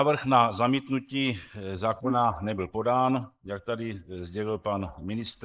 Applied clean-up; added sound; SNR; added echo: neural mask model Resemble Enhance denoiser.